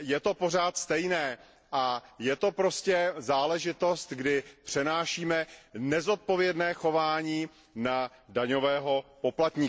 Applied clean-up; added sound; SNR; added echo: none; none; none; none.